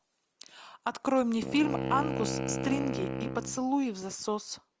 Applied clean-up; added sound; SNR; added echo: none; Wind instrument, woodwind instrument; 4 dB; none.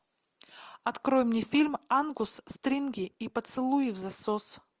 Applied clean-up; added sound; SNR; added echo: none; none; none; none.